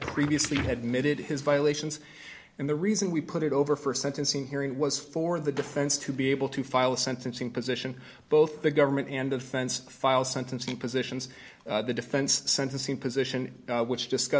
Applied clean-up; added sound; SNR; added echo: none; none; none; none.